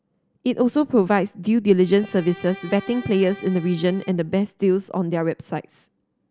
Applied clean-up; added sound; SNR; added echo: none; Bowed string instrument; 20 dB; none.